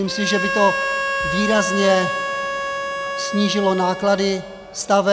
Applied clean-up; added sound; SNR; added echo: none; Harmonica; 4 dB; none.